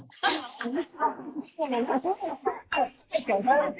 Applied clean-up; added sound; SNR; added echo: neural mask model Resemble Enhance denoiser.